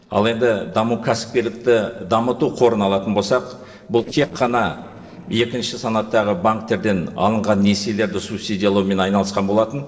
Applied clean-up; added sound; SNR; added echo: neural separator model SepFormer DNS4.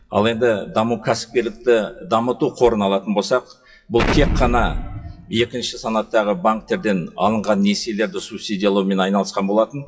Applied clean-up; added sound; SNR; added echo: classical method WPE with log-MMSE.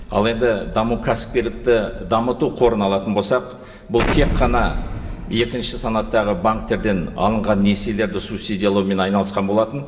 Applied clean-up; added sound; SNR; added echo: none; Explosion; 8 dB; reverberation time 1.5 s.